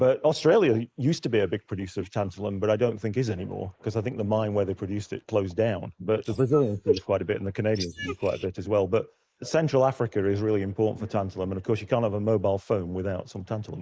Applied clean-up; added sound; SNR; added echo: neural mask model Resemble Enhance denoiser.